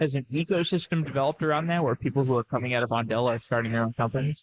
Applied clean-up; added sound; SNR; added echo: neural mask model Resemble Enhance denoiser.